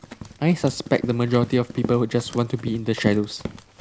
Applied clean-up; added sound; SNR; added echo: none; Run; 12 dB; none.